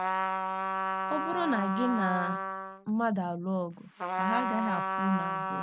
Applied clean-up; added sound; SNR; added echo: none; Trumpet; 0 dB; none.